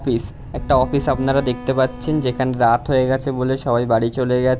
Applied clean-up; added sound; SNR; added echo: none; Bowed string instrument; 16 dB; none.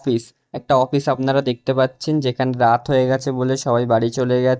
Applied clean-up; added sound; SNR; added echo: neural mask model DeepFilterNet 3.